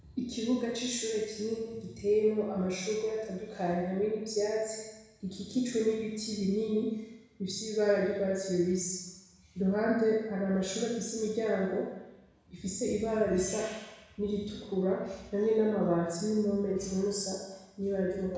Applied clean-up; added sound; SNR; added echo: none; none; none; reverberation time 1.1 s.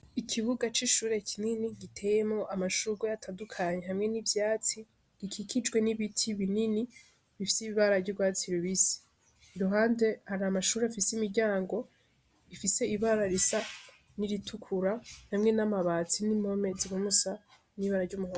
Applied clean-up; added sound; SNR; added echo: none; none; none; none.